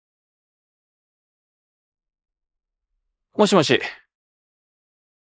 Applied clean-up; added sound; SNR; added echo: neural mask model Resemble Enhance denoiser.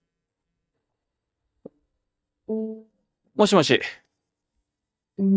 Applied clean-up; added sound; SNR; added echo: neural mask model DeepFilterNet 3.